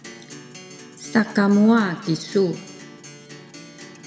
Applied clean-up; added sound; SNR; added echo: none; Acoustic guitar; 18 dB; reverberation time 1.0 s.